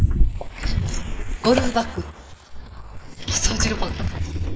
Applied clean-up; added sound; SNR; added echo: neural mask model Resemble Enhance denoiser.